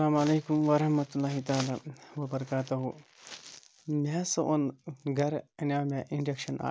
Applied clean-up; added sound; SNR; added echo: none; none; none; none.